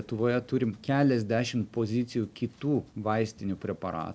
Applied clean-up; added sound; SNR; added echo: none; none; none; none.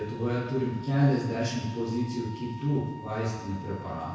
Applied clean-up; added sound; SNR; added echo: none; Wind instrument, woodwind instrument; 16 dB; reverberation time 1.0 s.